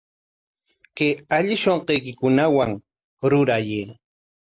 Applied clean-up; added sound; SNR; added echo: none; none; none; none.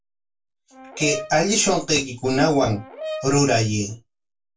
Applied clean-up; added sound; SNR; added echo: none; Brass instrument; 14 dB; reverberation time 0.2 s.